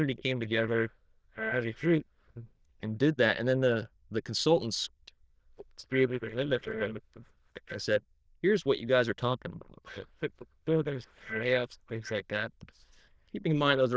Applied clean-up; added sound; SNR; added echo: neural diffusion model UNIVERSE++.